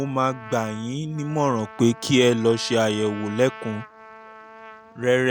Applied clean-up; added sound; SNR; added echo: none; Trumpet; 18 dB; none.